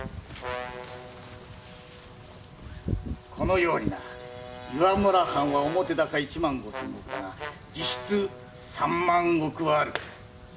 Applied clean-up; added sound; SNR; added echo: none; Wind / Rain; 12 dB; none.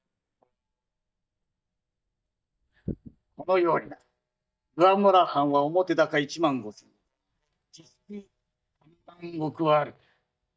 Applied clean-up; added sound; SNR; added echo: neural mask model DeepFilterNet 3.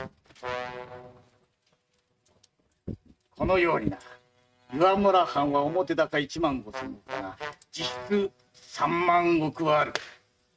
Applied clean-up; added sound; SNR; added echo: neural mask model RNNoise.